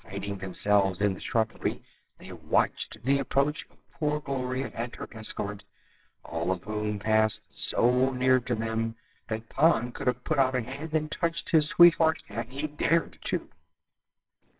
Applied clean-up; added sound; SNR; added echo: neural separator model SepFormer WHAMR!.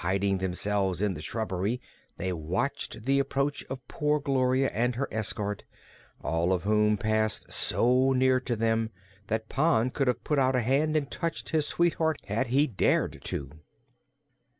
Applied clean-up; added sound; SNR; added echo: none; none; none; none.